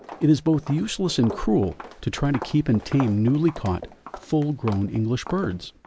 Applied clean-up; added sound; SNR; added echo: none; Walk, footsteps; 16 dB; none.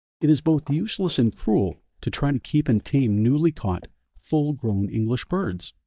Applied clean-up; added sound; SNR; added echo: neural mask model DeepFilterNet 3.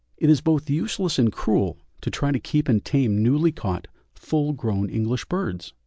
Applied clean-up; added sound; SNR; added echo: none; none; none; none.